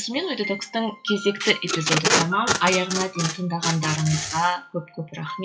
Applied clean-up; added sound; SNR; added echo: classical method WPE with log-MMSE.